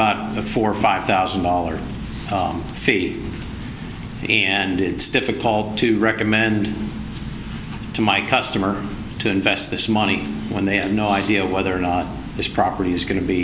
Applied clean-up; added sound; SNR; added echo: none; none; none; none.